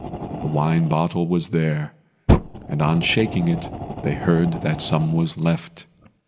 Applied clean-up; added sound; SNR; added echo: none; Fire; 6 dB; none.